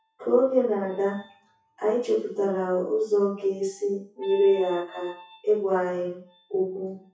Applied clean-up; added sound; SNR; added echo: classical method WPE with log-MMSE.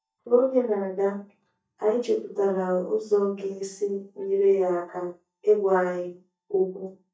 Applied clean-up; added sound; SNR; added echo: neural mask model DeepFilterNet 3.